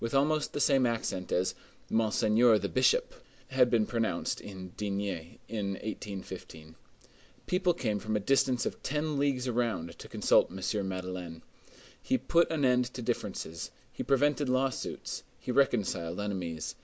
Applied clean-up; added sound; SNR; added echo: none; none; none; none.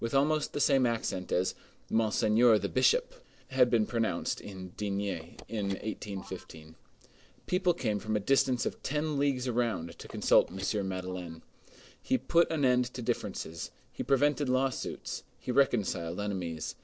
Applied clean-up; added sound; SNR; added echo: neural separator model SepFormer DNS4.